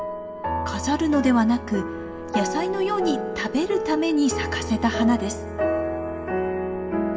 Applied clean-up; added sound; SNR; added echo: none; none; none; reverberation time 1.1 s.